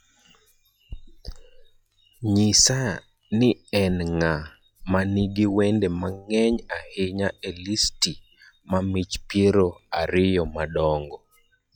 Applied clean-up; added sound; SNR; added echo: classical method log-MMSE.